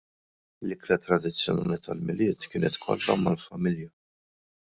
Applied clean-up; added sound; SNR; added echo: none; none; none; none.